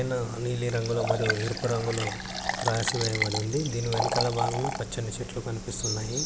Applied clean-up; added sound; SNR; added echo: none; Liquid; 4 dB; none.